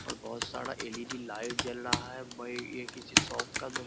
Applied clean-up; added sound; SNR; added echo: none; Computer keyboard; -5 dB; none.